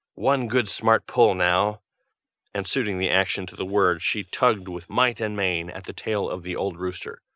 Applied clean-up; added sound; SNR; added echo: neural separator model SepFormer DNS4.